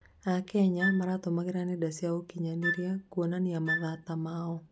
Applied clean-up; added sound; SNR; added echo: none; Wind instrument, woodwind instrument; 6 dB; none.